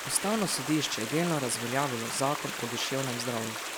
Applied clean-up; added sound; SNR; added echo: none; Stream; 5 dB; none.